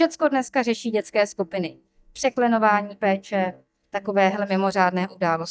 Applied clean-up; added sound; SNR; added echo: neural mask model DeepFilterNet 3.